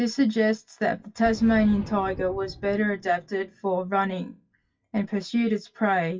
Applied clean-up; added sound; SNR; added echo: classical method WPE with log-MMSE.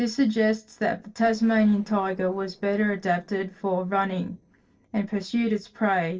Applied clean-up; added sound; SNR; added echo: neural separator model SepFormer DNS4.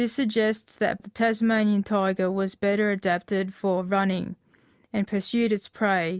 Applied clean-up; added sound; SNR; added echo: none; none; none; none.